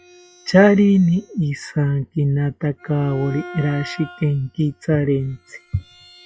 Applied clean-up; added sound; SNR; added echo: classical method log-MMSE.